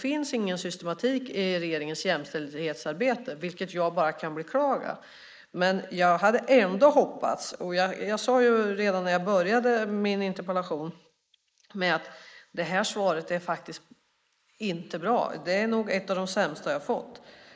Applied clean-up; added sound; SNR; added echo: neural mask model Resemble Enhance denoiser.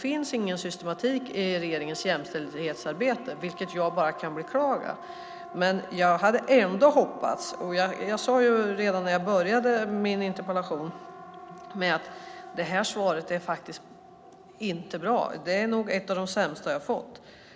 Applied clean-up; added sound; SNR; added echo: none; Siren; 17 dB; none.